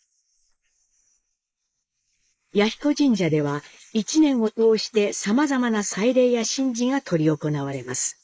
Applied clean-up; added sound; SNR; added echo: neural mask model Resemble Enhance denoiser.